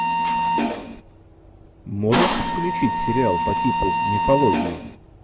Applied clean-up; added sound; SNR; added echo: none; Mechanisms; -2 dB; none.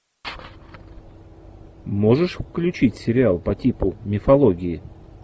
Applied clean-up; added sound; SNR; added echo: none; none; none; none.